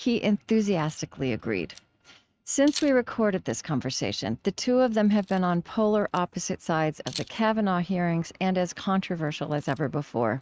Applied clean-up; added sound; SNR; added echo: neural mask model RNNoise.